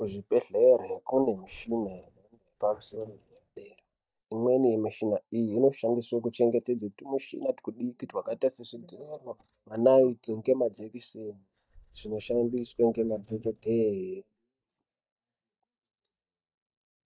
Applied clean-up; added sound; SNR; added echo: neural mask model DeepFilterNet 3.